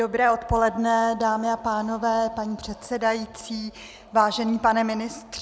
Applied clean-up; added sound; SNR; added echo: none; none; none; none.